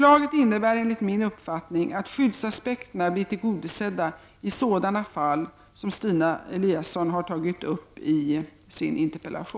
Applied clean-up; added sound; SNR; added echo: none; none; none; none.